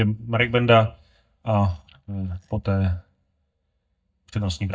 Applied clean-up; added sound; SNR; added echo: neural mask model DeepFilterNet 3.